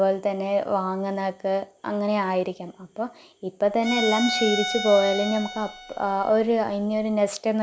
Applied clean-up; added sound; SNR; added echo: none; Bowed string instrument; 7 dB; none.